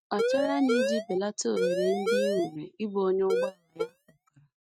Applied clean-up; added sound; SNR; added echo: neural mask model RNNoise.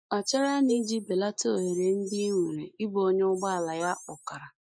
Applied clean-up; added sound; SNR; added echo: neural mask model Resemble Enhance denoiser.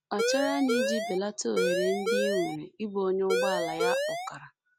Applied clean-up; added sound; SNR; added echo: none; Siren; -2 dB; none.